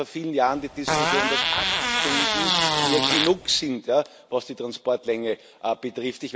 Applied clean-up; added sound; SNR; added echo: none; Fart; -3 dB; none.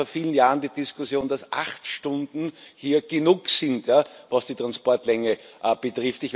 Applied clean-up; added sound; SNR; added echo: none; none; none; none.